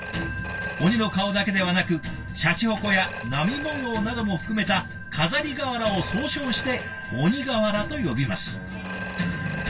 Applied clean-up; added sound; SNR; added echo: none; Telephone; 11 dB; reverberation time 0.1 s.